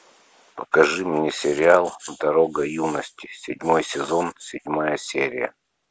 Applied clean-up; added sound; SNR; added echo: none; none; none; none.